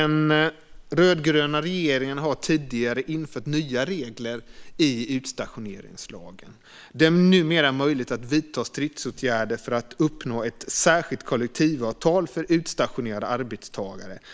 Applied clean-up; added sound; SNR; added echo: neural mask model Resemble Enhance denoiser.